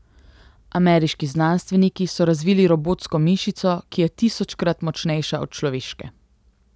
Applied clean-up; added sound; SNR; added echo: none; none; none; none.